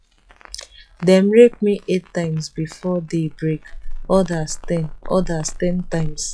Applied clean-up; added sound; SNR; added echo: classical method log-MMSE.